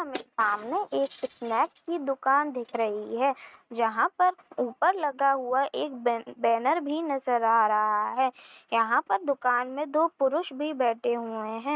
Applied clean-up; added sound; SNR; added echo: neural mask model RNNoise.